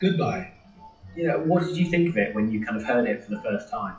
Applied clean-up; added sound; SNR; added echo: classical method WPE with log-MMSE.